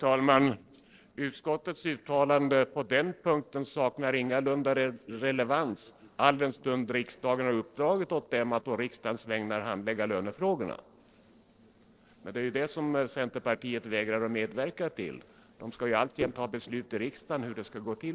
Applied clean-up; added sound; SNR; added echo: neural separator model SepFormer DNS4.